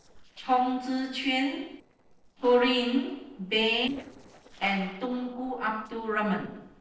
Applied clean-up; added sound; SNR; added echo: neural separator model SepFormer DNS4.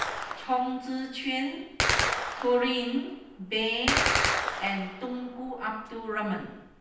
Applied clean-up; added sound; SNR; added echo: none; Gunshot, gunfire; 0 dB; reverberation time 0.9 s.